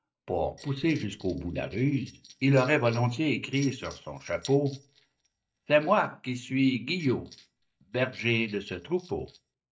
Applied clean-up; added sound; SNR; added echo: neural mask model DeepFilterNet 3.